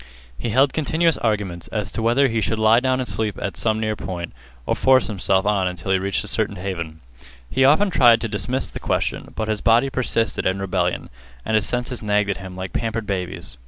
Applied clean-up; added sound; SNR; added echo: none; none; none; none.